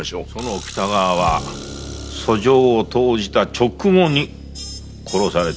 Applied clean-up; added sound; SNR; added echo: none; none; none; none.